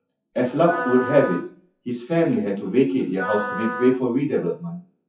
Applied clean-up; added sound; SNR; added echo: classical method WPE with log-MMSE.